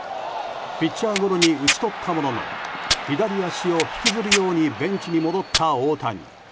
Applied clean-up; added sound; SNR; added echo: none; Tearing; 4 dB; none.